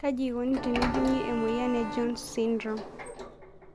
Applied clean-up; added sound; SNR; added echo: none; Bowed string instrument + Sliding door; 7 dB; none.